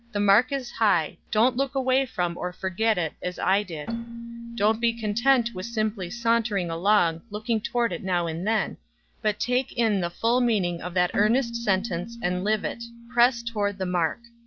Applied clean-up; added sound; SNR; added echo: none; Keyboard (musical); 15 dB; none.